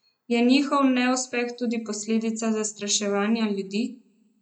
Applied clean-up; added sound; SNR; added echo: none; none; none; reverberation time 0.4 s.